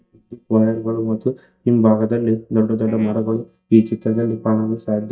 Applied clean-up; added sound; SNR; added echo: neural mask model DeepFilterNet 3.